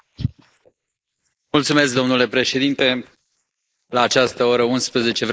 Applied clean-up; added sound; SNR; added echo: neural mask model Resemble Enhance denoiser.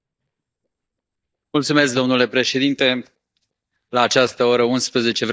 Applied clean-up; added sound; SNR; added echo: neural mask model DeepFilterNet 3.